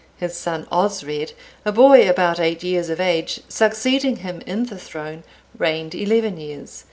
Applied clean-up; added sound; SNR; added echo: none; none; none; none.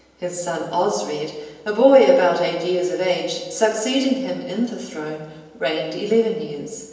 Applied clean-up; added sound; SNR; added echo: none; none; none; reverberation time 1.0 s.